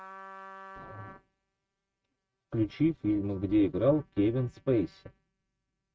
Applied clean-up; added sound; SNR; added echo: neural mask model RNNoise.